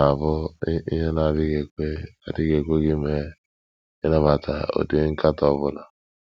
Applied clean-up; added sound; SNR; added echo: none; none; none; none.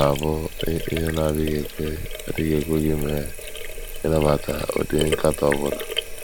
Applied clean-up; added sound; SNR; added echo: none; Sink (filling or washing); 6 dB; none.